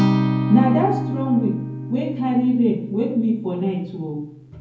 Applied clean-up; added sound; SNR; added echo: none; Acoustic guitar; 4 dB; reverberation time 0.9 s.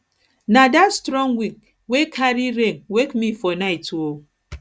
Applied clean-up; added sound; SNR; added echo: none; none; none; none.